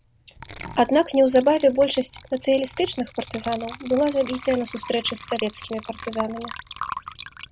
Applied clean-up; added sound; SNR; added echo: none; Water / Liquid; 15 dB; none.